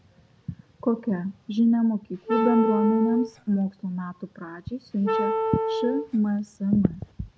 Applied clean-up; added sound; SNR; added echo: none; Wind instrument, woodwind instrument; 1 dB; none.